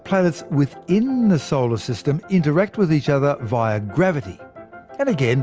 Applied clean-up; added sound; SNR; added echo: none; none; none; none.